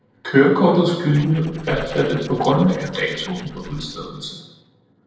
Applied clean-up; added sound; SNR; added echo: neural separator model SepFormer DNS4.